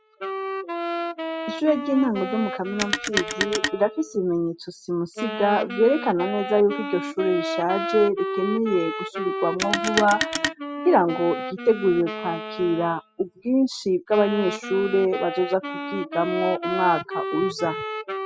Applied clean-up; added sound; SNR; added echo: classical method spectral subtraction.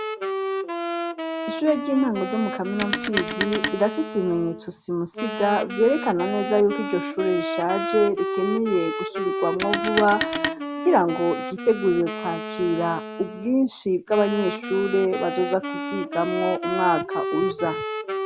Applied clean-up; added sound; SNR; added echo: none; Telephone + Wind instrument, woodwind instrument; 5 dB; none.